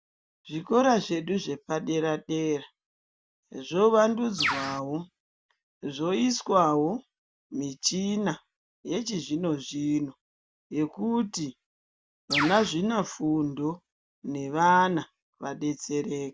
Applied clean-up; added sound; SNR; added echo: none; Bird; 1 dB; none.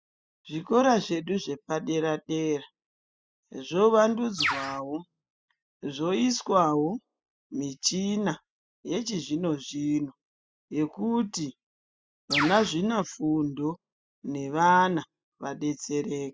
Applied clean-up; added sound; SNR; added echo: classical method spectral subtraction.